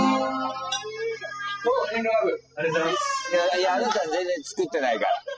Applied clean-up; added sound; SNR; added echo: classical method spectral subtraction.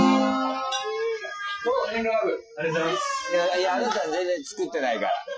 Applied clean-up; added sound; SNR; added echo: classical method Wiener filter.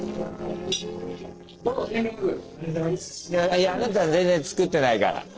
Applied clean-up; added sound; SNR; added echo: neural separator model SepFormer DNS4.